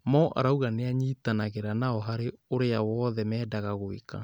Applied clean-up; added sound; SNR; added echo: none; none; none; none.